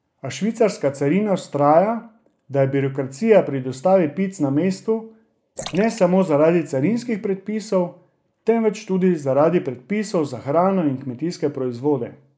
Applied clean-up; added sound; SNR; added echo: neural mask model Resemble Enhance denoiser.